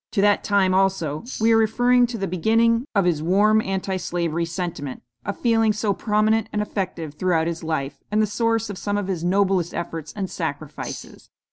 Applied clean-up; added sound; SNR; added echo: none; Tambourine; 14 dB; none.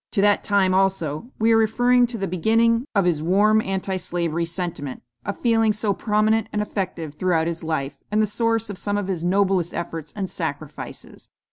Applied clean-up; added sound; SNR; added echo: none; none; none; none.